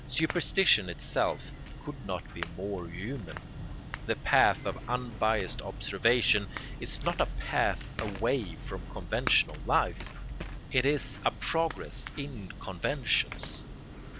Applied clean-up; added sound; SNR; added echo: none; Crack / Crackle; 7 dB; none.